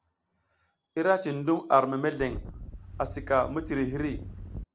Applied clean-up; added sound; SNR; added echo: none; Wind; 10 dB; none.